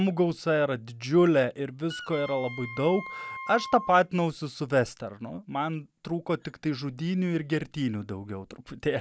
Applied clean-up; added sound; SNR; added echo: none; Wind instrument, woodwind instrument; 13 dB; none.